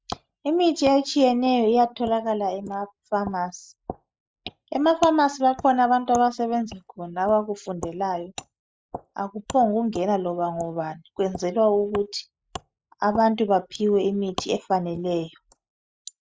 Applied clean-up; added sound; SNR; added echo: neural mask model Resemble Enhance denoiser.